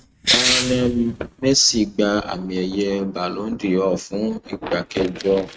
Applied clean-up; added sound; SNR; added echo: neural mask model RNNoise.